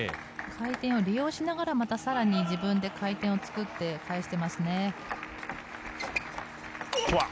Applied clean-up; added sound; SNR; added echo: none; Organ; 18 dB; none.